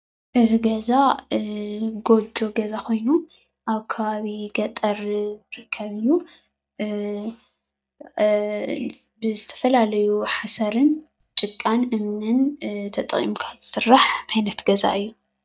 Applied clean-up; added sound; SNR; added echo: neural mask model DeepFilterNet 3.